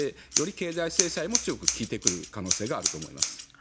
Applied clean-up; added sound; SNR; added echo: none; Scissors; -2 dB; none.